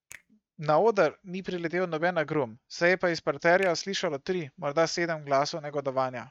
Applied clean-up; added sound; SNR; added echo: neural mask model RNNoise.